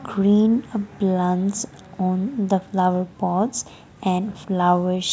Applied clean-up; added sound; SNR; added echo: none; none; none; none.